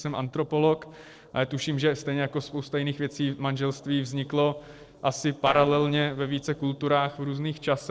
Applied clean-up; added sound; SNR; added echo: neural separator model SepFormer DNS4.